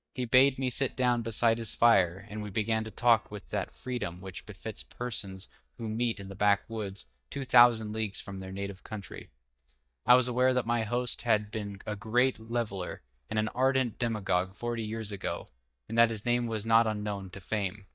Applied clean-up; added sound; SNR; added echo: neural mask model DeepFilterNet 3.